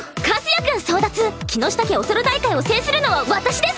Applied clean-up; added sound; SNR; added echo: none; none; none; none.